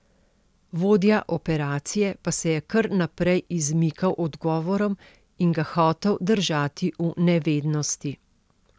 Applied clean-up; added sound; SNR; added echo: none; none; none; none.